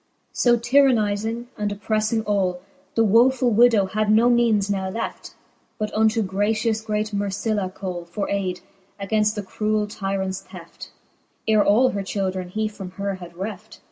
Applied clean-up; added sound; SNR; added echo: none; none; none; none.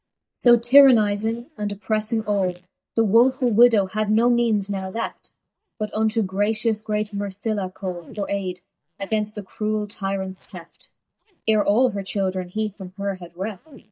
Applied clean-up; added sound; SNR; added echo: neural mask model DeepFilterNet 3.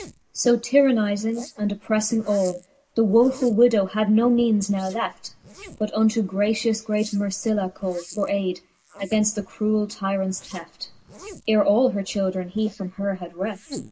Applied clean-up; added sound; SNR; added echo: neural mask model Resemble Enhance denoiser.